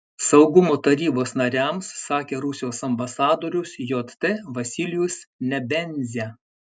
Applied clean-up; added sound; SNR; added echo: none; none; none; none.